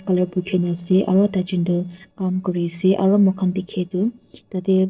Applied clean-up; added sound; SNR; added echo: neural separator model SepFormer DNS4.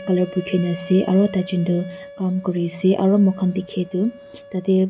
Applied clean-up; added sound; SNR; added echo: none; Wind instrument, woodwind instrument; 18 dB; none.